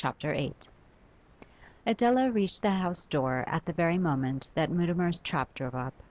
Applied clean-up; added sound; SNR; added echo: none; none; none; none.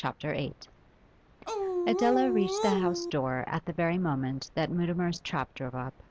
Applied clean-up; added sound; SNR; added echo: none; Dog; -1 dB; none.